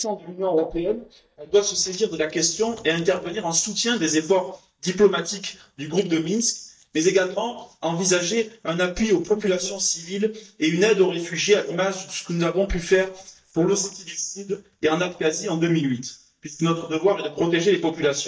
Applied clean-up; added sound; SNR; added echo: neural mask model DeepFilterNet 3.